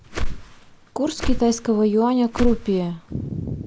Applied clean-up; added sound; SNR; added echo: none; Whoosh, swoosh, swish; 3 dB; none.